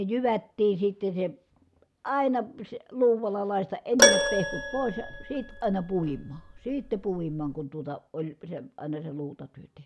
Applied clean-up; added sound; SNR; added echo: none; Keyboard (musical); -2 dB; none.